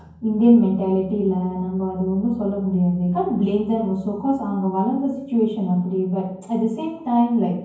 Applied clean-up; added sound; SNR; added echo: none; none; none; reverberation time 0.9 s.